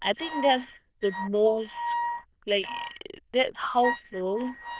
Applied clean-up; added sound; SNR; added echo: neural diffusion model UNIVERSE++.